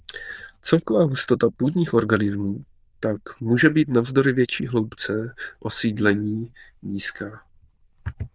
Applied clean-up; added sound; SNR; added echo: neural diffusion model UNIVERSE++.